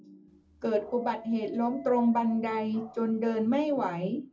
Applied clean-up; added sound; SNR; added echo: none; Dog; 20 dB; reverberation time 0.4 s.